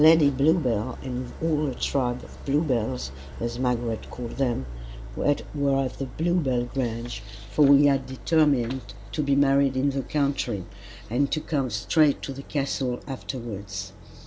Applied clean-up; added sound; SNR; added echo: none; Idling; 13 dB; none.